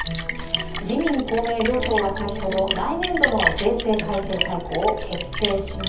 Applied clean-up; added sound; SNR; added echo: none; Splash, splatter; 3 dB; reverberation time 0.7 s.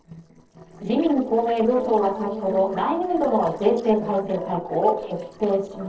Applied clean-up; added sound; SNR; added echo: neural separator model SepFormer DNS4.